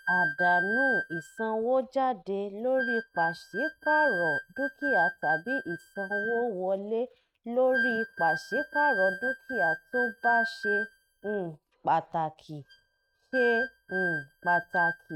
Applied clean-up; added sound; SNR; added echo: neural mask model RNNoise.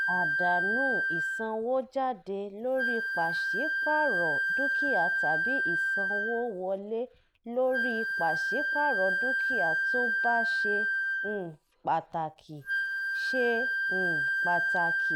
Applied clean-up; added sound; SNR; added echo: none; Wind instrument, woodwind instrument; -3 dB; none.